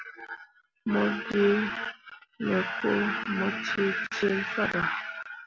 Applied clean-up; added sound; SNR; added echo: none; none; none; none.